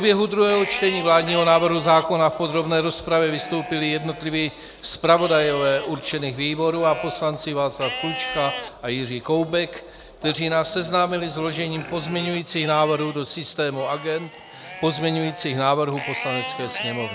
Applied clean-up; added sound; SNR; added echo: none; Livestock, farm animals, working animals; 13 dB; none.